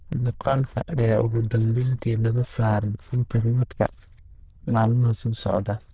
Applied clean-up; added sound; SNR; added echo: neural diffusion model UNIVERSE++.